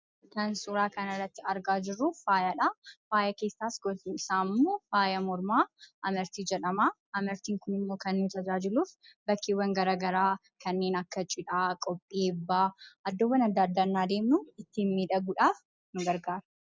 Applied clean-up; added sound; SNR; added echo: none; none; none; none.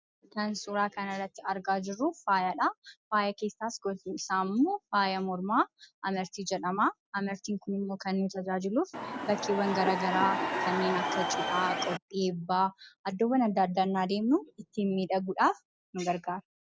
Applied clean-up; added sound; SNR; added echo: none; Crowd / Cheering; 1 dB; none.